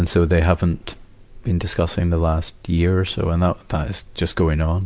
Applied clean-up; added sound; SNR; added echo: none; none; none; none.